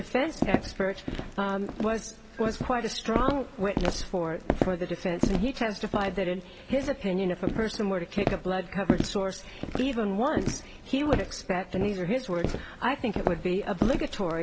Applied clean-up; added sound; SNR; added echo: none; Walk, footsteps; 4 dB; none.